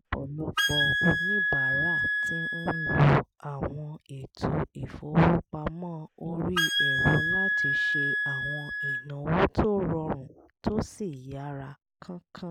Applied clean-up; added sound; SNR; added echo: none; Wind instrument, woodwind instrument; -2 dB; none.